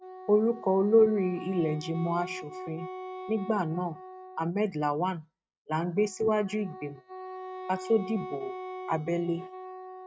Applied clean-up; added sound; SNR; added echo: neural mask model RNNoise.